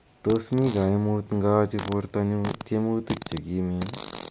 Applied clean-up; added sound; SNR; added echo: none; Fart; 15 dB; none.